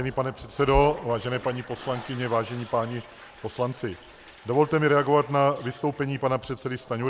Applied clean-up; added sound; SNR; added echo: none; Toilet flush; 20 dB; none.